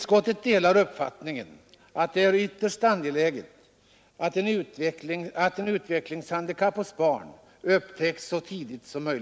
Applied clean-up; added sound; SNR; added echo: none; none; none; none.